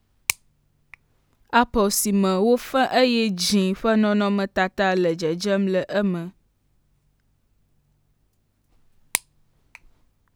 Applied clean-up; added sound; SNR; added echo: none; none; none; none.